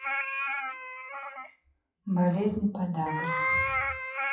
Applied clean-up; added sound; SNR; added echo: classical method WPE with log-MMSE.